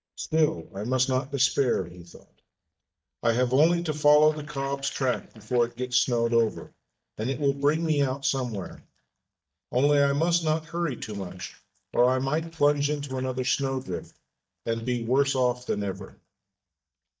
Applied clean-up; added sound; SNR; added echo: neural mask model DeepFilterNet 3.